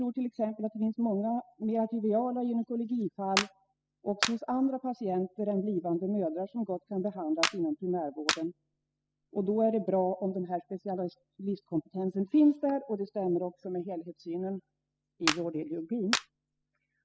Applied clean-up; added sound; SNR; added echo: classical method spectral subtraction.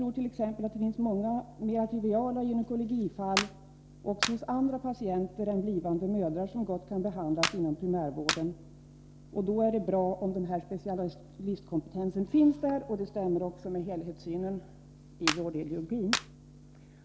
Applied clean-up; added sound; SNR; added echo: none; Clapping; 5 dB; none.